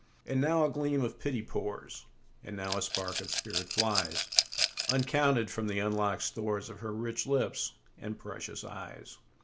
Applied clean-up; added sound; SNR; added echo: none; Rattle / Glass; 0 dB; none.